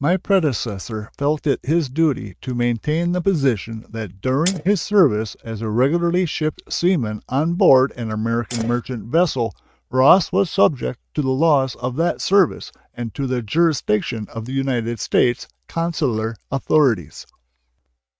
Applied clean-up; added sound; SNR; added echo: neural mask model RNNoise.